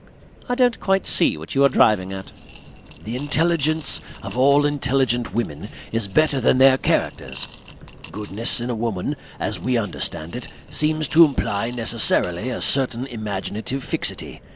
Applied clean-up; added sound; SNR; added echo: none; Coin (dropping) / Glass + Subway, metro, underground; 19 dB; none.